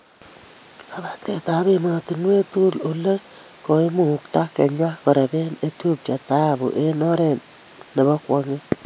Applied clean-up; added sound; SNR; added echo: none; none; none; none.